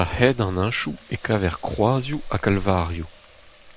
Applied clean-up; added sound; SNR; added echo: none; Water tap, faucet; 15 dB; none.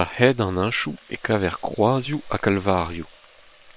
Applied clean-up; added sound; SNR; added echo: neural separator model SepFormer WHAM!.